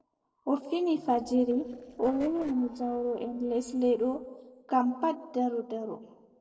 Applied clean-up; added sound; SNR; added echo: neural separator model SepFormer DNS4.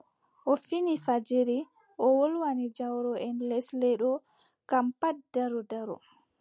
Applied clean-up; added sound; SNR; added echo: none; none; none; none.